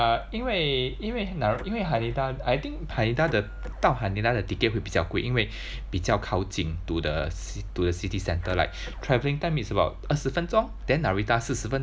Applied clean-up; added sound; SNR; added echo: none; Printer; 19 dB; none.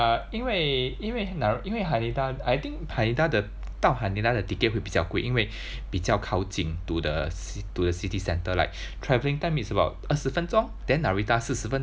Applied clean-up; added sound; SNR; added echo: none; none; none; none.